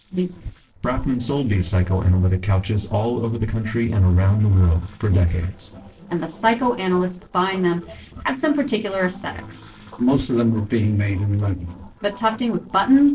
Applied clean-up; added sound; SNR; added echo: neural separator model SepFormer DNS4.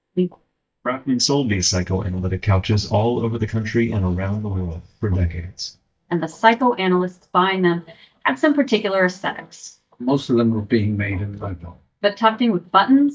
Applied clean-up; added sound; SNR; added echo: neural mask model DeepFilterNet 3.